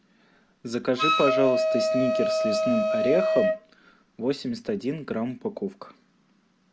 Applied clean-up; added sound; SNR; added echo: none; Wind instrument, woodwind instrument; -3 dB; none.